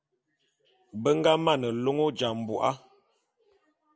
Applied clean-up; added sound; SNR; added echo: none; none; none; none.